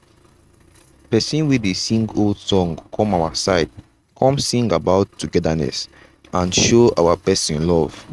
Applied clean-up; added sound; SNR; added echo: neural mask model RNNoise.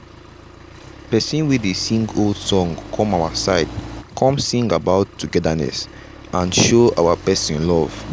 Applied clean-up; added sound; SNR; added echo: none; Accelerating, revving, vroom; 16 dB; none.